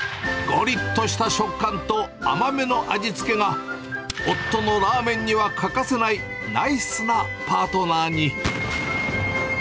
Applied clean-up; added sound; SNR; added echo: none; Explosion; 12 dB; none.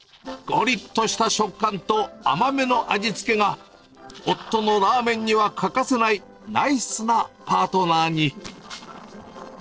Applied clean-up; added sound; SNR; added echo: neural separator model SepFormer DNS4.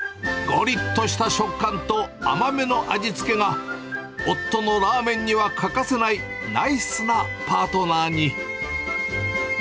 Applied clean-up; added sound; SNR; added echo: none; none; none; none.